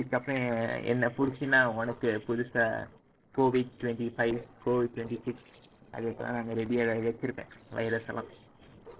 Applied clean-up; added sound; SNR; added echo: neural separator model SepFormer DNS4.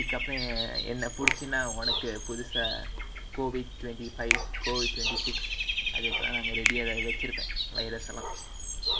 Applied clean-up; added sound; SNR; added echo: none; Finger snapping + Bird / Dog; -5 dB; none.